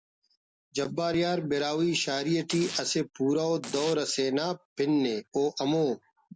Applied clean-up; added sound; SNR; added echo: none; Domestic sounds, home sounds; 15 dB; none.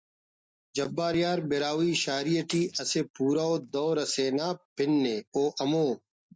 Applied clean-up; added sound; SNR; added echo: neural mask model DeepFilterNet 3.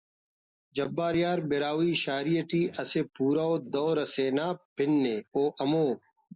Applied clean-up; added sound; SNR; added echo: neural mask model Resemble Enhance denoiser.